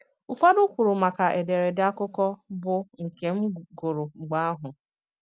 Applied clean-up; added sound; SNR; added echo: none; none; none; none.